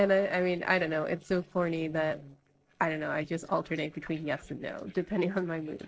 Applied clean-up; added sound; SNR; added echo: neural separator model SepFormer DNS4.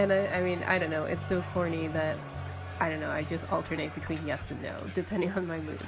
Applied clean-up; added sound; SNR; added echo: none; Crowd; 14 dB; none.